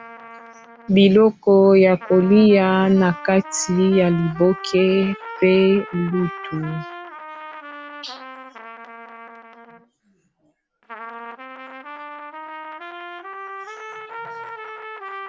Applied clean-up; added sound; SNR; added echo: none; Trumpet; 16 dB; none.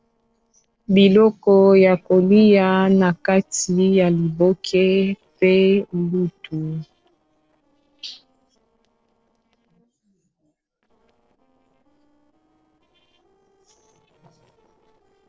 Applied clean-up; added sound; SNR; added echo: neural separator model SepFormer DNS4.